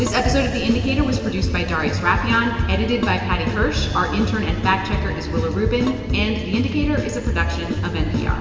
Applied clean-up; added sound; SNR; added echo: none; Dishes, pots, and pans; 19 dB; reverberation time 2.8 s.